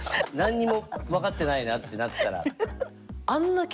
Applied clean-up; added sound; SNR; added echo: none; none; none; none.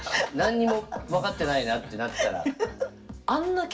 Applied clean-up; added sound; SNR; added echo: none; none; none; reverberation time 0.7 s.